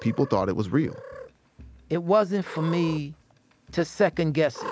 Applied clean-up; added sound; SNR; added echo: none; Cat; 16 dB; none.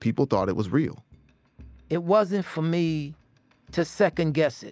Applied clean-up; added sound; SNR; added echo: none; none; none; none.